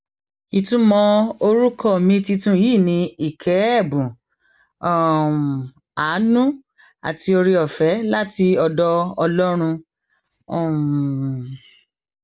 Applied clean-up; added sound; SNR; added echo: none; none; none; none.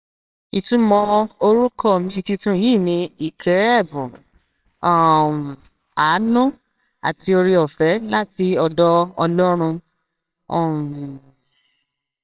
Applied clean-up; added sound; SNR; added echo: neural separator model SepFormer WHAMR!.